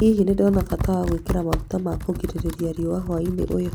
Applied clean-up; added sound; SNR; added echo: none; Computer keyboard; 6 dB; none.